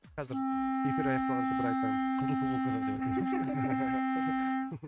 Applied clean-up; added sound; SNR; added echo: neural mask model RNNoise.